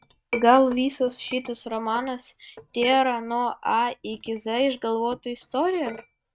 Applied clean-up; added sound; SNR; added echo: neural mask model RNNoise.